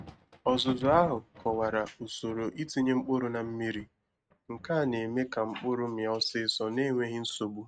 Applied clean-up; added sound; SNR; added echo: neural mask model RNNoise.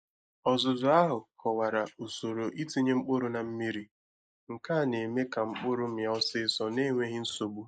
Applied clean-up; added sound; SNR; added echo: neural mask model Resemble Enhance denoiser.